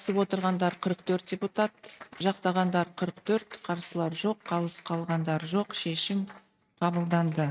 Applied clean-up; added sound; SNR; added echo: neural mask model RNNoise.